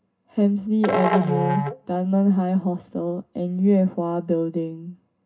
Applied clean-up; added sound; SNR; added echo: none; Musical instrument; 4 dB; reverberation time 0.2 s.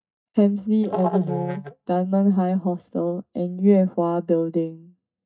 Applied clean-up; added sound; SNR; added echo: neural mask model DeepFilterNet 3.